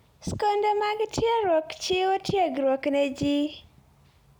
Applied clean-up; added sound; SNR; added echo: none; none; none; none.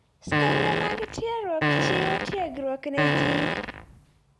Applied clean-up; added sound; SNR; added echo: none; Fart; -4 dB; none.